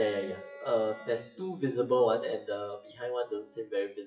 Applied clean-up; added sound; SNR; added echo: classical method WPE with log-MMSE.